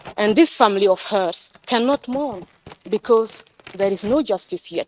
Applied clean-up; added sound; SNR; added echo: neural mask model RNNoise.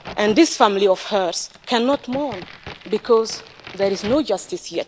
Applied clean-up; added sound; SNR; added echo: none; Crack; 19 dB; none.